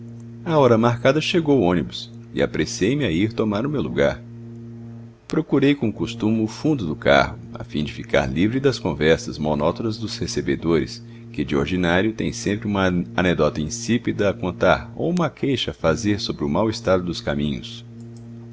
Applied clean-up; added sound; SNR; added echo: none; Brass instrument; 16 dB; none.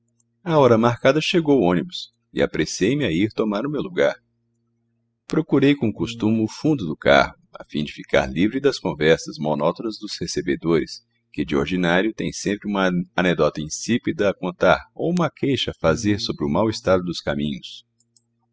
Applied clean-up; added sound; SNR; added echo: classical method spectral subtraction.